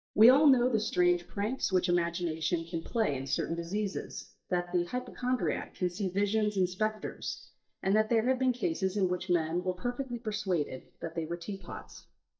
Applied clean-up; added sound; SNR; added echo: neural mask model DeepFilterNet 3.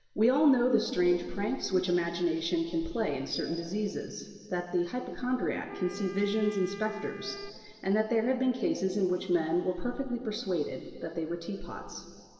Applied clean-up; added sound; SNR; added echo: none; Wind instrument, woodwind instrument; 15 dB; reverberation time 2.5 s.